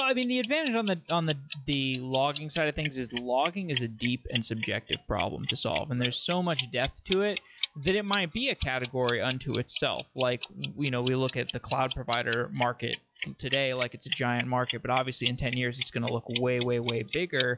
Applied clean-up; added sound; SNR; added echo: classical method log-MMSE.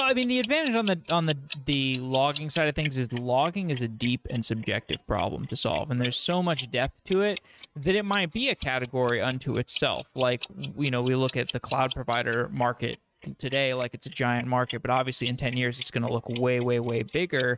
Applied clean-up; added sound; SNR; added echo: neural mask model RNNoise.